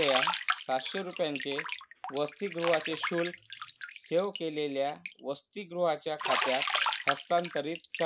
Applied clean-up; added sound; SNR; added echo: none; Bathtub (filling or washing); 2 dB; none.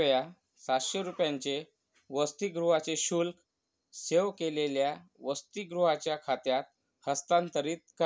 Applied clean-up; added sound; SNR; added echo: none; none; none; none.